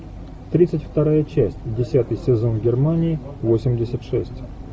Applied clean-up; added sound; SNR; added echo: none; none; none; none.